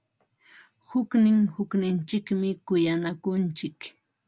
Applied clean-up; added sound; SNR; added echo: none; none; none; none.